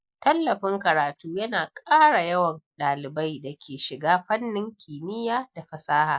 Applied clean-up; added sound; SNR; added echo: neural mask model Resemble Enhance denoiser.